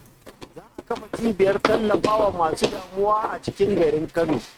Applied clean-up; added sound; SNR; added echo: neural mask model RNNoise.